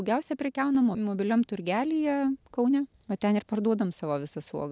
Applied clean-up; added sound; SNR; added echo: none; none; none; none.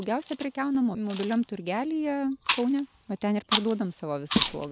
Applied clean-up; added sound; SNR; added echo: none; Chewing, mastication; 3 dB; none.